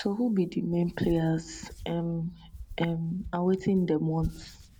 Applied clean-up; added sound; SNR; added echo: none; Hands; 16 dB; none.